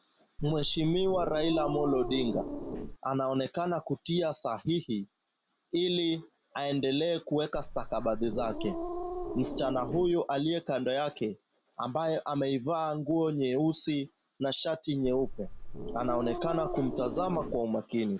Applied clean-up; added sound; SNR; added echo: none; Growling; 5 dB; none.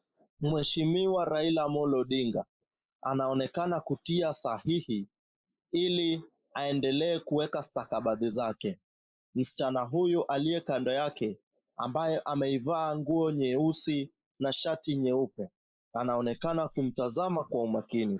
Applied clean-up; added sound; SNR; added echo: neural mask model Resemble Enhance denoiser.